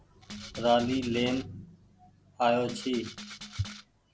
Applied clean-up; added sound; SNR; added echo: none; Rattle (instrument); 14 dB; none.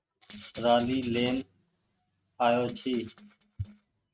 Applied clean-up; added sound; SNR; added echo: neural mask model RNNoise.